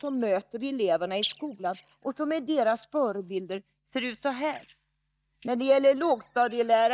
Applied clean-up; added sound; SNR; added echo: neural mask model DeepFilterNet 3.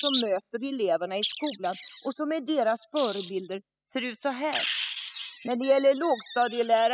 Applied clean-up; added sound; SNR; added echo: classical method spectral subtraction.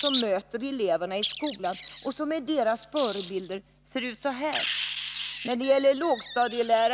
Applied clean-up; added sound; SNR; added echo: none; Wild animals; 9 dB; none.